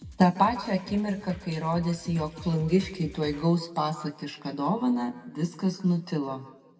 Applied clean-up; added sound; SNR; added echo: none; Drum kit; 17 dB; reverberation time 1.0 s.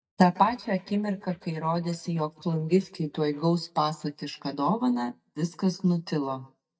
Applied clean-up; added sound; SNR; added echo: neural mask model DeepFilterNet 3.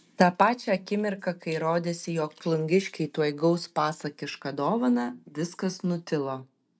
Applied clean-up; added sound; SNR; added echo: none; none; none; none.